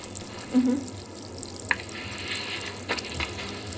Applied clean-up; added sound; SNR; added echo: none; Stream; 14 dB; reverberation time 0.2 s.